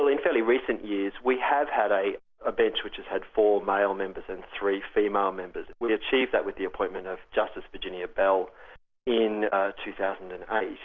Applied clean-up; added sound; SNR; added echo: none; none; none; none.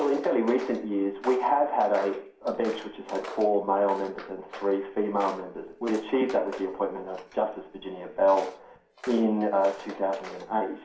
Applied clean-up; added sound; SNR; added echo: none; Walk, footsteps; 17 dB; reverberation time 0.5 s.